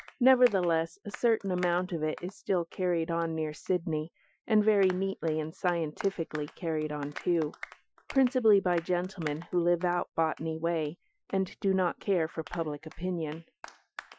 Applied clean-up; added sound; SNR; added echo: classical method Wiener filter.